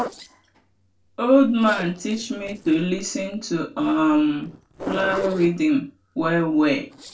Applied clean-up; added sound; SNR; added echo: neural separator model SepFormer DNS4.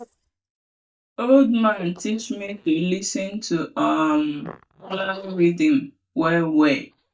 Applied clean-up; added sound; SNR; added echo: neural mask model DeepFilterNet 3.